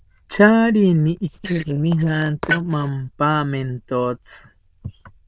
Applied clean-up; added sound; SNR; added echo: neural diffusion model UNIVERSE++.